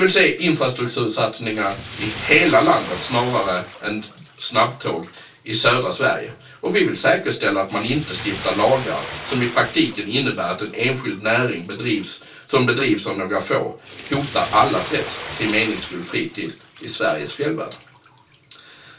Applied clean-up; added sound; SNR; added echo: none; Bathtub (filling or washing); 15 dB; reverberation time 0.2 s.